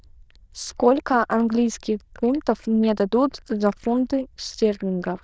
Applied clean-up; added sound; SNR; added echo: neural diffusion model UNIVERSE++.